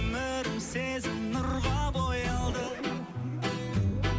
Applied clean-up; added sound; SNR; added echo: none; Zipper (clothing); 14 dB; none.